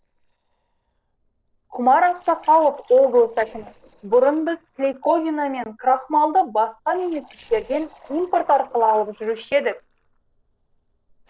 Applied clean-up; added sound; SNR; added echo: neural separator model SepFormer DNS4.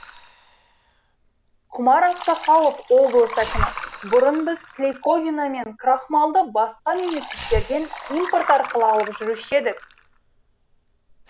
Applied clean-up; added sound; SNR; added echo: none; Liquid + Breathing; 11 dB; none.